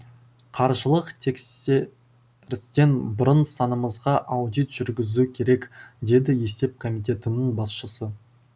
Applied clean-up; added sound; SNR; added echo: none; none; none; none.